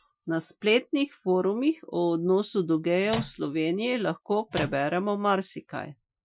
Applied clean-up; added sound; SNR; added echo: classical method Wiener filter.